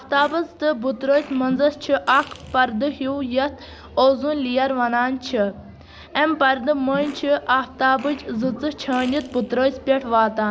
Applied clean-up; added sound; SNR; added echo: none; Gurgling / Liquid + Fart; 20 dB; none.